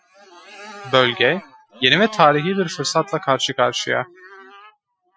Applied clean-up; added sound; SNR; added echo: classical method Wiener filter.